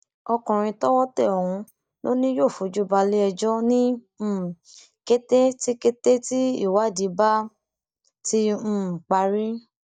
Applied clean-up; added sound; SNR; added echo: neural mask model DeepFilterNet 3.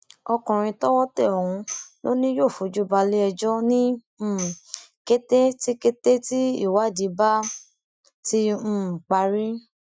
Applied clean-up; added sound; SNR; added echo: classical method Wiener filter.